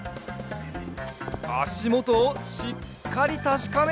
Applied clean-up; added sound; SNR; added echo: none; none; none; none.